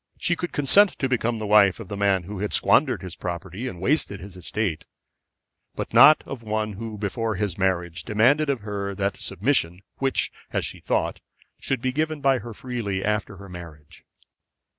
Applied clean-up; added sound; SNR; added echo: none; none; none; none.